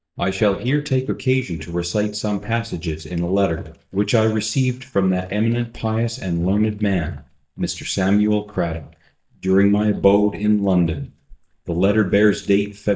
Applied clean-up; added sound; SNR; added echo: neural mask model DeepFilterNet 3.